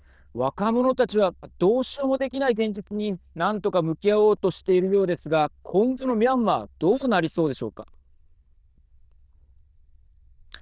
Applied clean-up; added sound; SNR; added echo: neural diffusion model UNIVERSE++.